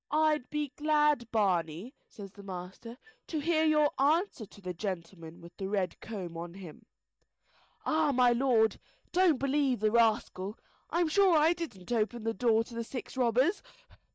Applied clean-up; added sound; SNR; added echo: neural mask model DeepFilterNet 3.